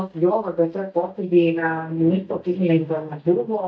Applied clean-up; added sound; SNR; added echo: neural mask model DeepFilterNet 3.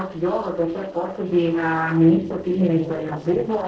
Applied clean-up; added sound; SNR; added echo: neural separator model SepFormer DNS4.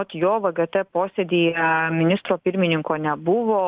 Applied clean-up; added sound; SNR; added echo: none; none; none; none.